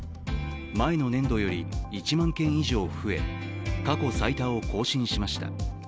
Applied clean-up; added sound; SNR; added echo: none; none; none; none.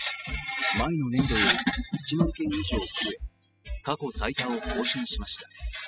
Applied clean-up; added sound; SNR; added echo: classical method spectral subtraction.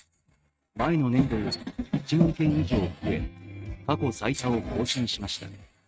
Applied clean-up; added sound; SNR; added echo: neural mask model RNNoise.